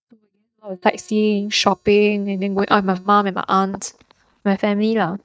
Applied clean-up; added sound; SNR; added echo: neural mask model DeepFilterNet 3.